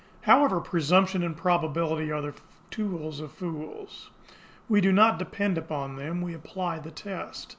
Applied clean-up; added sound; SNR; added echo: none; none; none; none.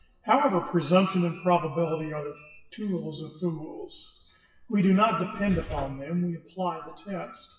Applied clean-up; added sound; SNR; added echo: classical method WPE with log-MMSE.